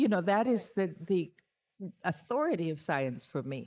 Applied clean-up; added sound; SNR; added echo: neural mask model Resemble Enhance denoiser.